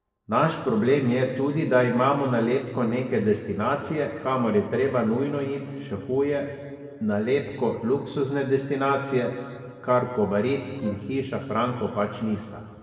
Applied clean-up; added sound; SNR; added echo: neural separator model SepFormer DNS4.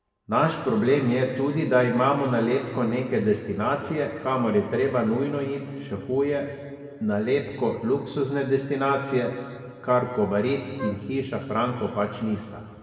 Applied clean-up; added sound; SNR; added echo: none; Wind instrument, woodwind instrument; 12 dB; reverberation time 1.9 s.